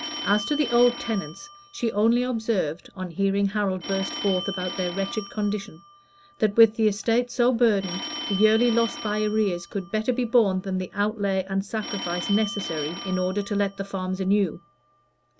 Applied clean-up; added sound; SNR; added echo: none; Telephone; 13 dB; none.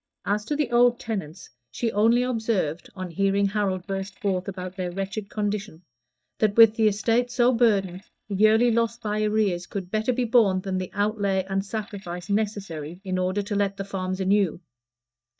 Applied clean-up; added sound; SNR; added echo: neural mask model DeepFilterNet 3.